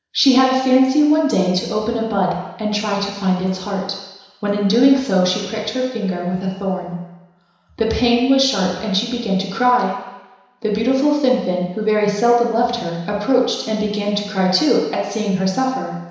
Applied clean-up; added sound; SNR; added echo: none; none; none; reverberation time 1.0 s.